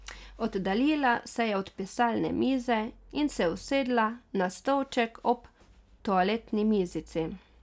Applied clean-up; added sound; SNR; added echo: none; none; none; none.